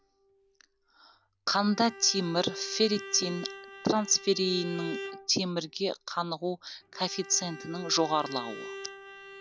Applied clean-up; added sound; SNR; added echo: none; Bowed string instrument; 13 dB; none.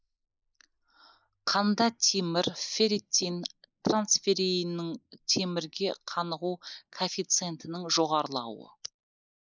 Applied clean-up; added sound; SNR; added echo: neural mask model Resemble Enhance denoiser.